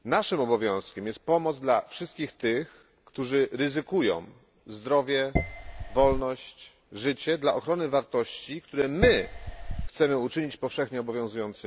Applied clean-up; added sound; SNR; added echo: none; Dishes, pots, and pans; 2 dB; none.